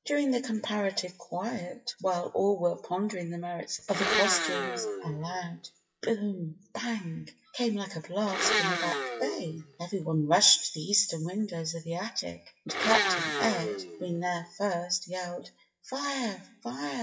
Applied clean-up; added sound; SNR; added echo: classical method WPE with log-MMSE.